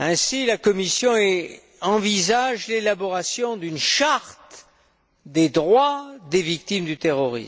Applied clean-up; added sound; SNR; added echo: none; none; none; none.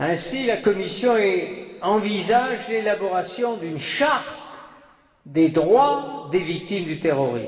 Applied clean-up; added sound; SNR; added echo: none; none; none; reverberation time 2.0 s.